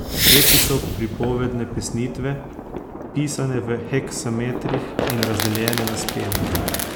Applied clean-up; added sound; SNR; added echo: none; Fireworks; -2 dB; none.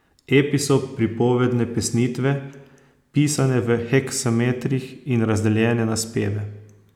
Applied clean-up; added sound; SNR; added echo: none; none; none; none.